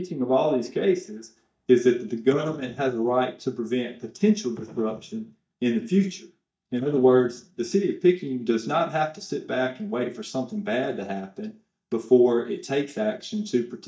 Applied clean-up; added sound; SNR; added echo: neural mask model DeepFilterNet 3.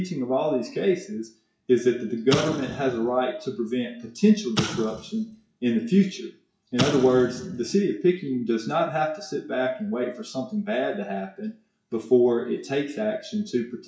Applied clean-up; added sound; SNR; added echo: classical method WPE with log-MMSE.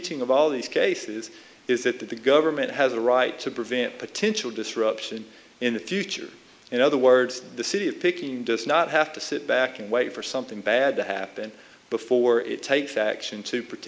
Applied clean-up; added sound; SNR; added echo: none; none; none; none.